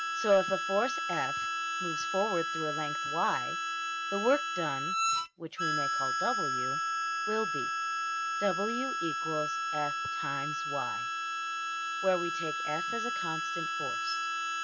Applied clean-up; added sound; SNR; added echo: none; Harmonica; -2 dB; none.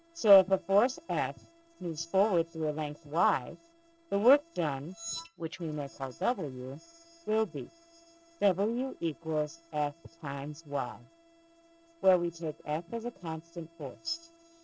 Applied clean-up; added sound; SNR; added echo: neural separator model SepFormer DNS4.